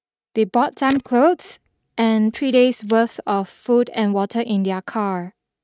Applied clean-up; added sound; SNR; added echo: neural mask model RNNoise.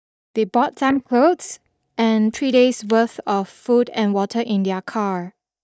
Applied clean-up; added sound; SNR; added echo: neural mask model DeepFilterNet 3.